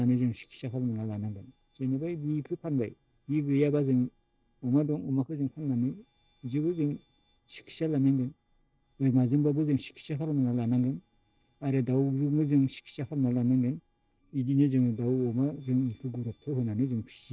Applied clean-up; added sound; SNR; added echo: neural separator model SepFormer DNS4.